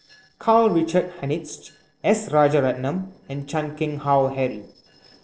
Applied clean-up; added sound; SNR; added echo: neural separator model SepFormer DNS4.